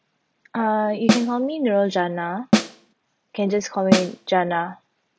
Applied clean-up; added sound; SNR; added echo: none; Snare drum; -3 dB; none.